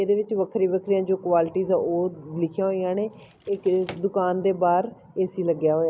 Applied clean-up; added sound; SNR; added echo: none; Drawer open or close; 20 dB; none.